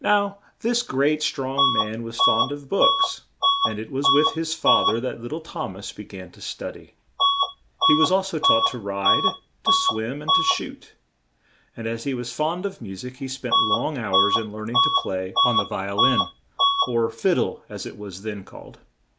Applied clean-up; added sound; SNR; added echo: none; Bus / Alarm; -4 dB; none.